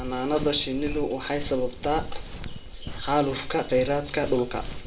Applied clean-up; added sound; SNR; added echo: none; Run; 7 dB; reverberation time 0.9 s.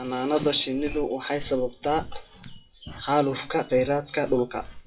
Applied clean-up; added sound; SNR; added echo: classical method WPE with log-MMSE.